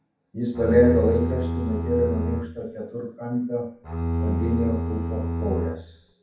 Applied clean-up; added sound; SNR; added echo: none; Bowed string instrument; 1 dB; reverberation time 0.7 s.